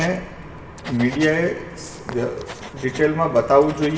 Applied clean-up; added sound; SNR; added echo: none; Writing; 15 dB; reverberation time 1.8 s.